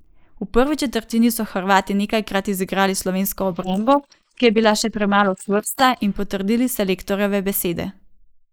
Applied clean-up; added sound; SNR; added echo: neural mask model Resemble Enhance denoiser.